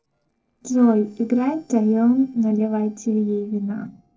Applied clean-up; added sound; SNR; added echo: neural separator model SepFormer DNS4.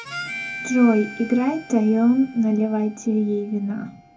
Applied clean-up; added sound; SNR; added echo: none; Harmonica; 15 dB; reverberation time 0.3 s.